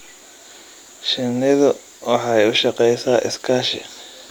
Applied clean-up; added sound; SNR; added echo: none; none; none; none.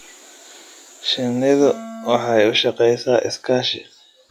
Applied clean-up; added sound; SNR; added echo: classical method log-MMSE.